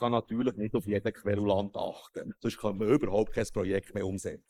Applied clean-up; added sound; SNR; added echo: neural mask model Resemble Enhance denoiser.